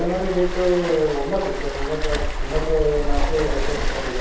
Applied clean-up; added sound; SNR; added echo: none; Waves, surf; 0 dB; reverberation time 0.9 s.